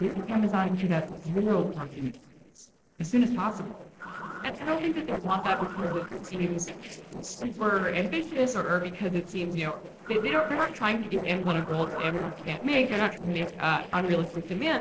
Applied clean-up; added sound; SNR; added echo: neural separator model SepFormer DNS4.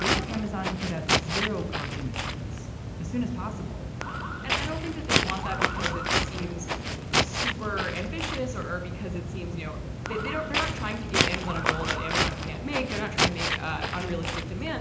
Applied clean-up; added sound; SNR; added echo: none; Walk, footsteps; -5 dB; reverberation time 0.9 s.